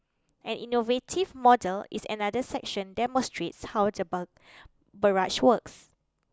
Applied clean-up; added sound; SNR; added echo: none; none; none; none.